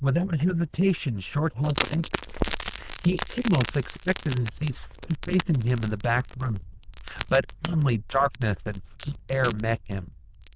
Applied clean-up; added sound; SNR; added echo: neural diffusion model UNIVERSE++.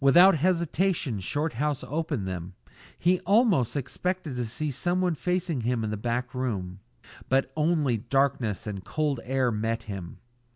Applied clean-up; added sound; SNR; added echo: none; none; none; none.